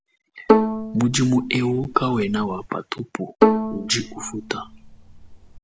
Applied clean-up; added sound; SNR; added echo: none; Bowed string instrument; -1 dB; none.